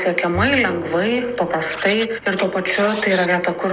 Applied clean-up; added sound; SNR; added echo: none; Scratching (performance technique) + Bowed string instrument; 14 dB; none.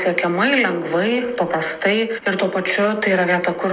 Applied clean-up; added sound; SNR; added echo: none; none; none; none.